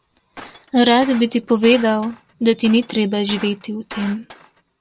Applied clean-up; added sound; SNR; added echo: none; Shatter; 19 dB; none.